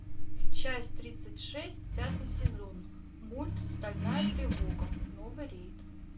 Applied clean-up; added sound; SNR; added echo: none; Accelerating, revving, vroom; 6 dB; reverberation time 0.2 s.